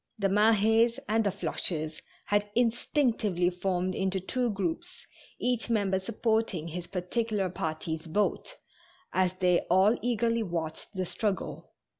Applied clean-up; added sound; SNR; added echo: none; none; none; none.